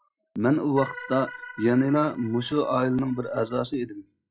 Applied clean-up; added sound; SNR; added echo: classical method log-MMSE.